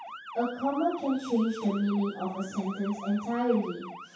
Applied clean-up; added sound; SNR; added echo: none; Motor vehicle (road) / Siren; 13 dB; reverberation time 0.7 s.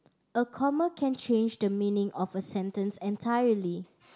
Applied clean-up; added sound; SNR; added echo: none; none; none; none.